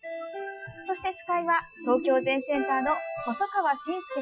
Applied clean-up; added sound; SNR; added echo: classical method Wiener filter.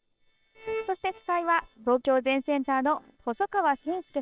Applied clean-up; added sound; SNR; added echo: neural separator model SepFormer WHAM!.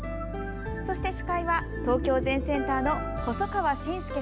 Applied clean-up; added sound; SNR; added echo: none; none; none; none.